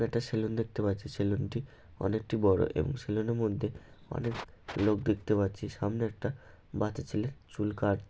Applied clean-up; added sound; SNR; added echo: none; none; none; none.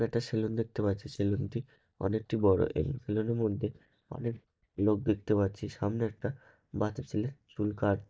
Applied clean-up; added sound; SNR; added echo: neural mask model DeepFilterNet 3.